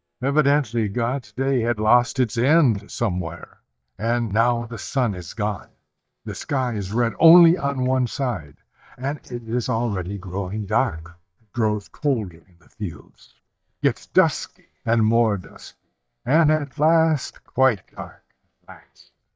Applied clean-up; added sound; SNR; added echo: neural mask model DeepFilterNet 3.